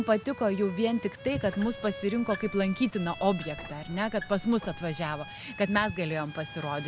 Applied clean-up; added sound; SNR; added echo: none; Squeak + Bowed string instrument; 14 dB; none.